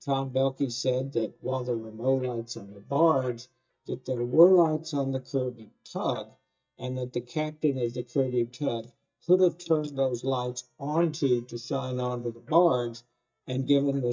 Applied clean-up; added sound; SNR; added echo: neural mask model DeepFilterNet 3.